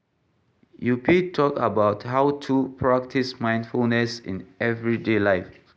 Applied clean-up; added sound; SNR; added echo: none; none; none; none.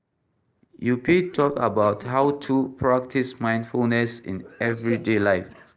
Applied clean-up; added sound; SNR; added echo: neural separator model SepFormer DNS4.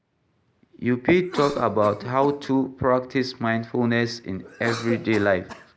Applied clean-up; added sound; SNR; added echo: none; Cough; 16 dB; none.